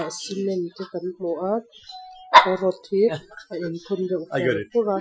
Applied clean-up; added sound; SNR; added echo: classical method Wiener filter.